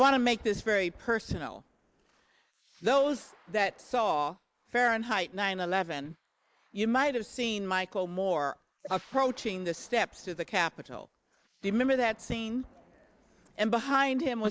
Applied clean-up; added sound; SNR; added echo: neural mask model Resemble Enhance denoiser.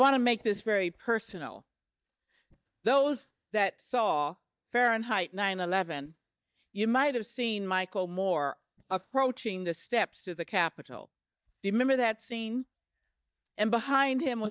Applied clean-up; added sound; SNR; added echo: neural mask model DeepFilterNet 3.